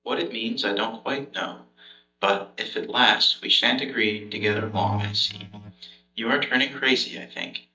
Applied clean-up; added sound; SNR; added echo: neural mask model DeepFilterNet 3.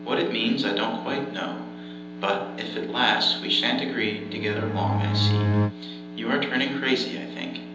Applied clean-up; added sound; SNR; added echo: none; Bowed string instrument; -2 dB; reverberation time 0.9 s.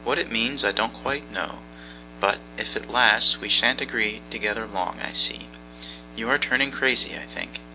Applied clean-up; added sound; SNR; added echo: none; none; none; none.